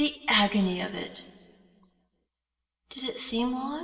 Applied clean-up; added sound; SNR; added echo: none; none; none; reverberation time 2.0 s.